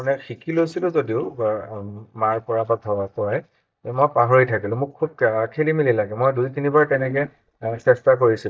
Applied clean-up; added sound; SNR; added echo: neural mask model DeepFilterNet 3.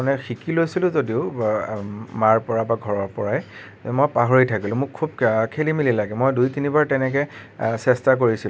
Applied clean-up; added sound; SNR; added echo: none; none; none; none.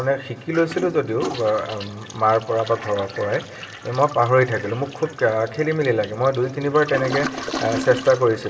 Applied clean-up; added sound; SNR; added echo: none; Toilet flush; 12 dB; reverberation time 2.2 s.